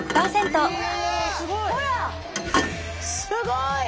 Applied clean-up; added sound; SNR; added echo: none; Thump, thud; 7 dB; none.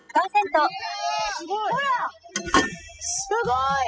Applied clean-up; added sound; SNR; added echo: classical method spectral subtraction.